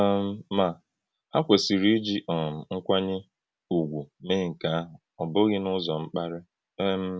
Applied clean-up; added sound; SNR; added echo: none; none; none; none.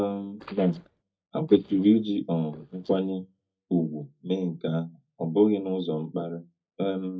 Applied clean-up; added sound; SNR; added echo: neural mask model DeepFilterNet 3.